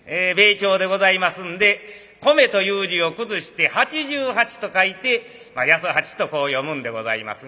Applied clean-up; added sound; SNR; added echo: none; none; none; none.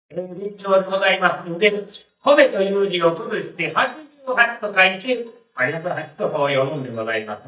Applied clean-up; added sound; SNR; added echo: neural mask model DeepFilterNet 3.